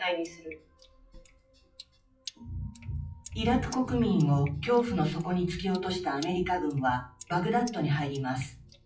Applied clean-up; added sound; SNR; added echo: classical method WPE with log-MMSE.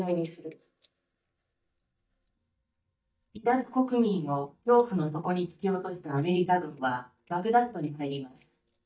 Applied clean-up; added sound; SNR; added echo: neural mask model DeepFilterNet 3.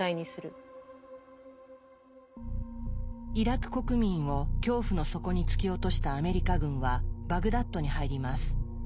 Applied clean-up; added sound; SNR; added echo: none; none; none; none.